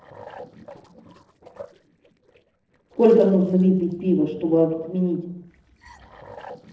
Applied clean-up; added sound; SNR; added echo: neural separator model SepFormer DNS4.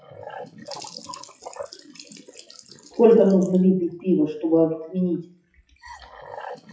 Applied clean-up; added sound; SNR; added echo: classical method WPE with log-MMSE.